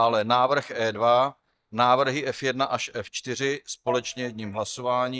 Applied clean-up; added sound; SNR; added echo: neural mask model DeepFilterNet 3.